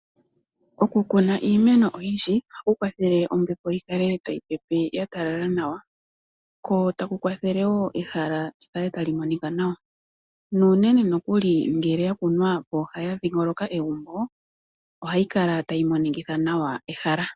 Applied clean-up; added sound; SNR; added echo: none; none; none; none.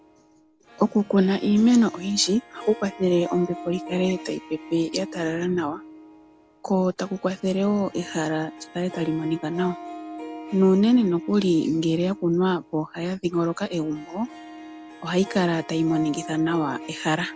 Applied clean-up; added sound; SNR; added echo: none; Harp; 16 dB; none.